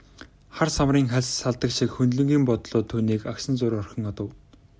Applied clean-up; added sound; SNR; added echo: none; none; none; none.